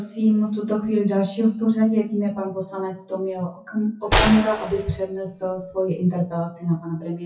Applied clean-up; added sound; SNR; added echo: classical method WPE with log-MMSE.